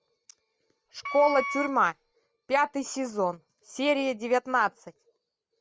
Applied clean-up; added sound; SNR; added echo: none; Wind instrument, woodwind instrument; 7 dB; none.